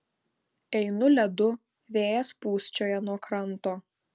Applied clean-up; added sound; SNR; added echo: none; none; none; none.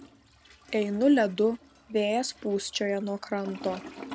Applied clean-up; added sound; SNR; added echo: none; Toilet flush; 18 dB; none.